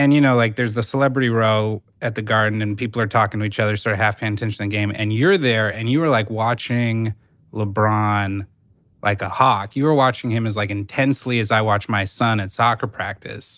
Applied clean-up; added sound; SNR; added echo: none; none; none; none.